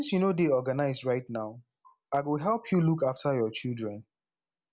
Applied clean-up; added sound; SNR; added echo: none; none; none; none.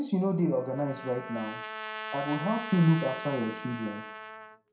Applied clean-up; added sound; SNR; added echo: none; Trumpet; 10 dB; reverberation time 0.5 s.